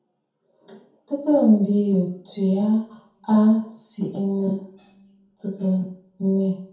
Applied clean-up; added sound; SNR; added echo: none; none; none; reverberation time 0.6 s.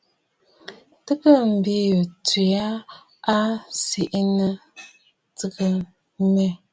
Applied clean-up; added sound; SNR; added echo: none; none; none; none.